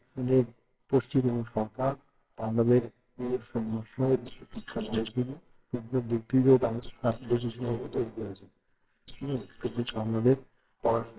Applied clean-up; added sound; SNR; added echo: neural separator model SepFormer WHAMR!.